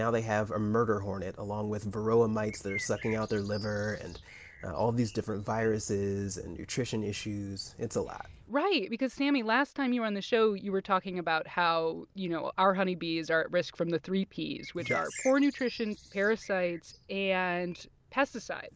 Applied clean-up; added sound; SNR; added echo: none; Bird; 16 dB; none.